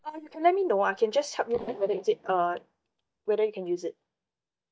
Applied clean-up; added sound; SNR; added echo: neural mask model DeepFilterNet 3.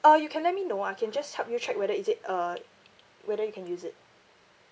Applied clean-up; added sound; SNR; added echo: none; none; none; none.